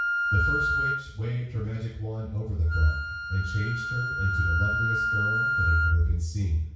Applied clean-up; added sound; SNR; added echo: none; Wind instrument, woodwind instrument; 2 dB; reverberation time 0.6 s.